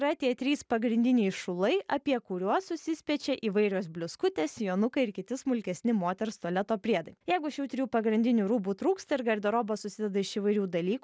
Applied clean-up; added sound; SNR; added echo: none; none; none; none.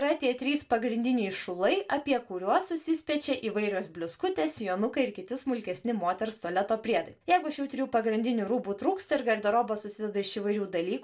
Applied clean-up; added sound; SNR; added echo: none; none; none; reverberation time 0.2 s.